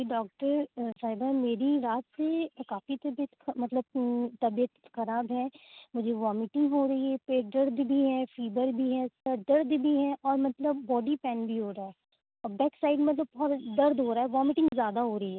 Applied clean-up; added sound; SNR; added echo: none; none; none; none.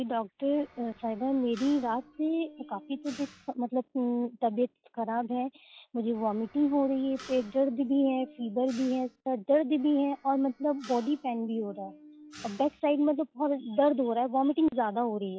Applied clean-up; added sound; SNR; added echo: classical method log-MMSE.